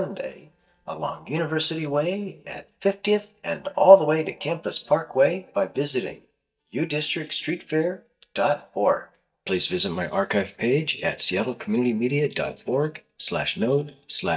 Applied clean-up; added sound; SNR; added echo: neural mask model DeepFilterNet 3.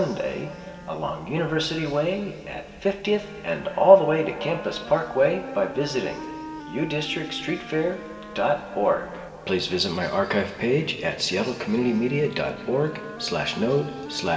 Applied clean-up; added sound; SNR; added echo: none; Wind instrument, woodwind instrument; 17 dB; reverberation time 2.2 s.